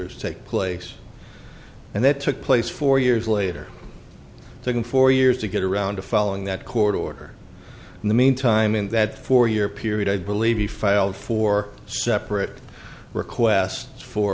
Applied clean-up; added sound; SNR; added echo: none; none; none; none.